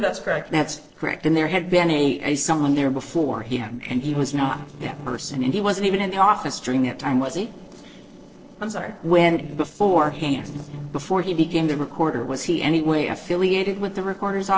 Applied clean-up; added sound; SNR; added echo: neural separator model SepFormer DNS4.